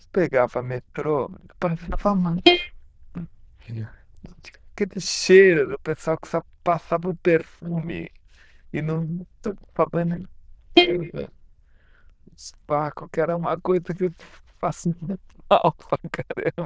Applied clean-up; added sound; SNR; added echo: neural diffusion model UNIVERSE++.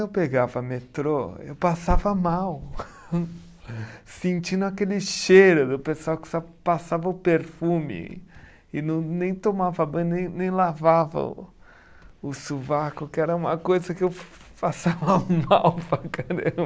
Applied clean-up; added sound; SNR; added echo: none; none; none; none.